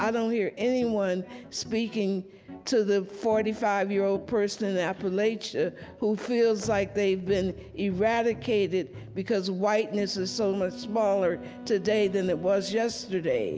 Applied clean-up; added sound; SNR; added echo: none; none; none; none.